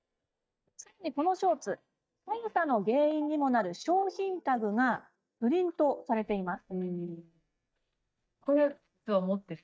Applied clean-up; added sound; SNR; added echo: neural mask model DeepFilterNet 3.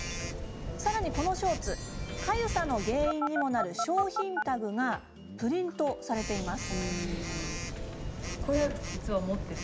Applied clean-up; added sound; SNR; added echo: none; Telephone; 4 dB; none.